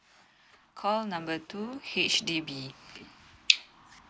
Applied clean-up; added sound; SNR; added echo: neural mask model Resemble Enhance denoiser.